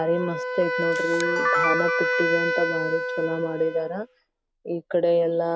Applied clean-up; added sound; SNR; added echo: none; Camera + Wind instrument, woodwind instrument; 0 dB; none.